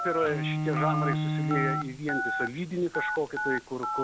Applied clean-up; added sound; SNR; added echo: none; Telephone + Bowed string instrument; -1 dB; none.